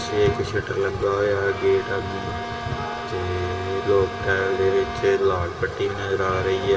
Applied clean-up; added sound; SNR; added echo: none; Bowed string instrument; 11 dB; reverberation time 2.2 s.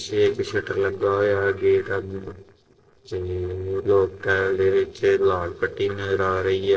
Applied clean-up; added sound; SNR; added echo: neural separator model SepFormer DNS4.